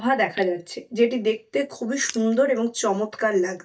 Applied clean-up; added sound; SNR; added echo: neural mask model DeepFilterNet 3.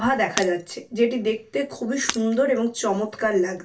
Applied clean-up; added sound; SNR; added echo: none; Shatter; 14 dB; reverberation time 0.2 s.